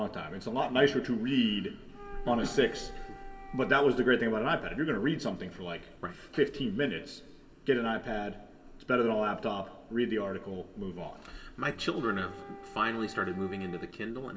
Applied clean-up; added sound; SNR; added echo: none; Wind instrument, woodwind instrument; 18 dB; reverberation time 1.4 s.